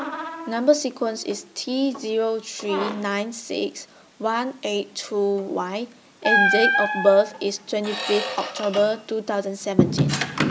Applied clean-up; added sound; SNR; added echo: none; Squeak; 3 dB; none.